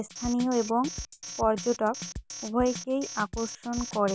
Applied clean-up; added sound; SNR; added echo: none; Drum kit + Alarm; 11 dB; none.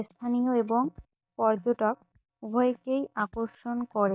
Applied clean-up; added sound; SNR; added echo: neural mask model DeepFilterNet 3.